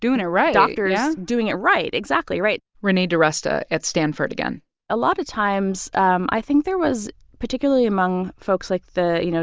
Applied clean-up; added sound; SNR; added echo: none; none; none; none.